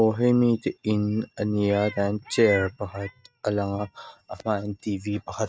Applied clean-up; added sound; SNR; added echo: neural mask model RNNoise.